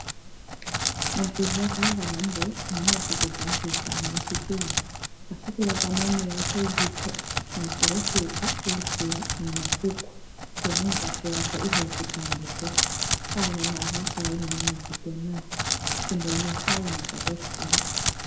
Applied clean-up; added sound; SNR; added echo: none; Crackle; -3 dB; reverberation time 0.6 s.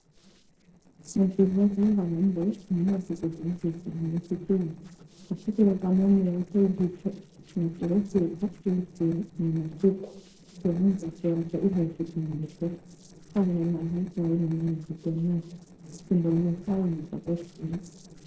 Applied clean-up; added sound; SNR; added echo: neural separator model SepFormer DNS4.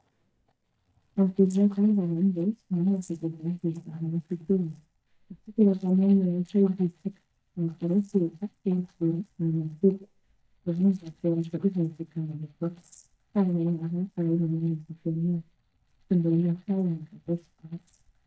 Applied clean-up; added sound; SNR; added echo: neural mask model DeepFilterNet 3.